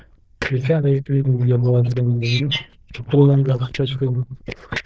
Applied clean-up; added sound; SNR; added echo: neural diffusion model UNIVERSE++.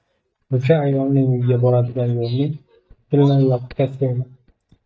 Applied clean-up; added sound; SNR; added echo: neural mask model DeepFilterNet 3.